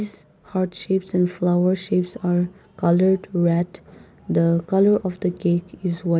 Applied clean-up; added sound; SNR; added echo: none; none; none; none.